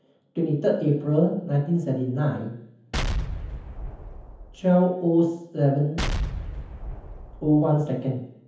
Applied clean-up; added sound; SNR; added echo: none; Explosion; 6 dB; reverberation time 0.7 s.